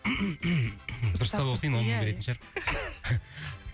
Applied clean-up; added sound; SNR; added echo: none; none; none; none.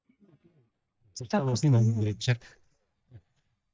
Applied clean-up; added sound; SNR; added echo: neural mask model DeepFilterNet 3.